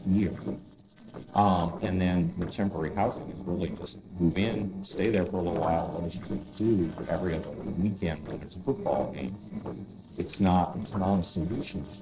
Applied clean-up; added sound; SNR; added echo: neural separator model SepFormer DNS4.